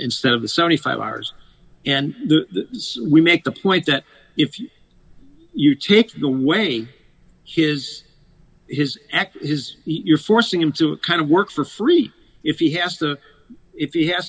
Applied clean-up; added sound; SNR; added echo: none; none; none; none.